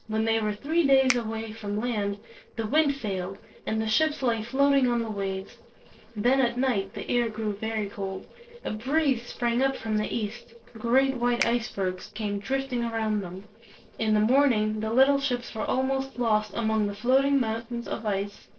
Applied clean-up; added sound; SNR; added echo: neural separator model SepFormer DNS4.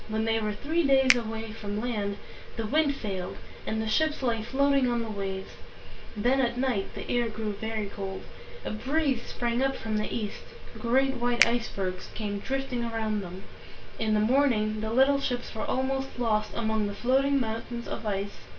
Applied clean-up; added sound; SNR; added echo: none; Finger snapping; 9 dB; reverberation time 0.3 s.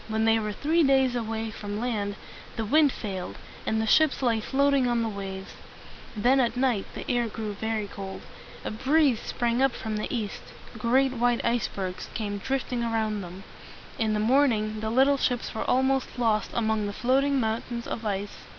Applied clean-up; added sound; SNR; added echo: none; none; none; none.